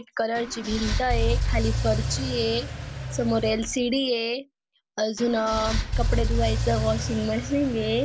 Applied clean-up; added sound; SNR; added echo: none; Engine / Car; 1 dB; none.